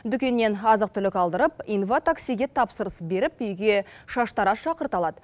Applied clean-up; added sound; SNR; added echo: none; none; none; none.